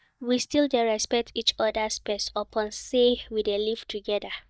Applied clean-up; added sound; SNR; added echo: neural mask model DeepFilterNet 3.